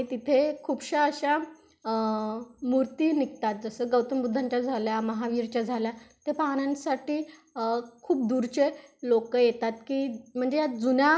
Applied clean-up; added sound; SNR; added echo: none; none; none; none.